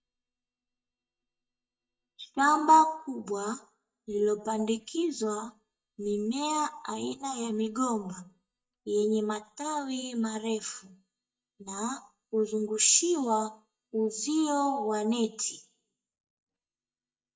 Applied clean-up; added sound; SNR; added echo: neural mask model DeepFilterNet 3.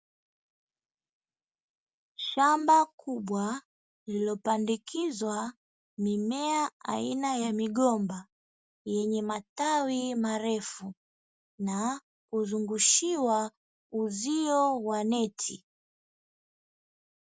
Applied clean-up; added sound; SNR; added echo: none; none; none; none.